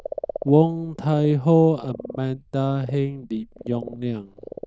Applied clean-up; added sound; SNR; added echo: neural diffusion model UNIVERSE++.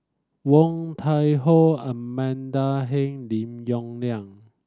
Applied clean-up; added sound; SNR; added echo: none; none; none; none.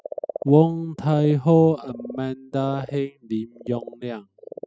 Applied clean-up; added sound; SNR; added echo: classical method spectral subtraction.